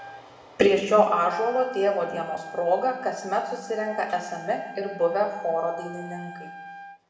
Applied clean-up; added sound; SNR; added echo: none; Trumpet; 15 dB; reverberation time 1.1 s.